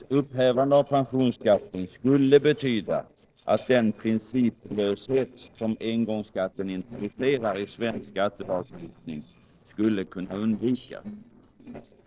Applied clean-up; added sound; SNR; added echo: neural separator model SepFormer DNS4.